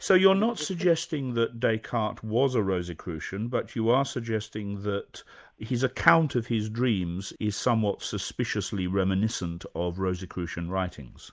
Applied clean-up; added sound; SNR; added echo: none; none; none; none.